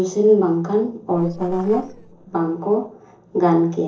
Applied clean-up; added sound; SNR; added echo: neural separator model SepFormer DNS4.